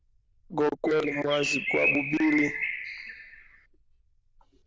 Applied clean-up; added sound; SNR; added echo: neural diffusion model UNIVERSE++.